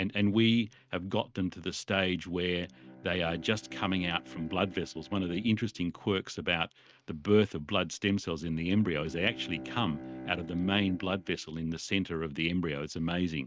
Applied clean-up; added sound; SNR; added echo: neural mask model RNNoise.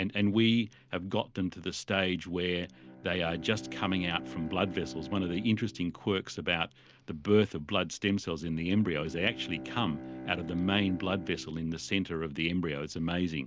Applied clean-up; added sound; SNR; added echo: none; Bowed string instrument; 15 dB; none.